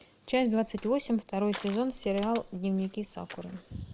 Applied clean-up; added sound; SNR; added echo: none; Crushing; 16 dB; none.